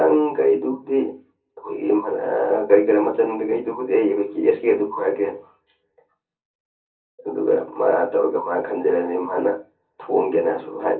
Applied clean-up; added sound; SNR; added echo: none; none; none; reverberation time 0.3 s.